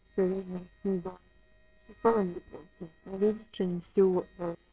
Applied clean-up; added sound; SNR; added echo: neural separator model SepFormer WHAMR!.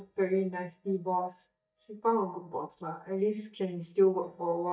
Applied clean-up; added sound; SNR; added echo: neural mask model DeepFilterNet 3.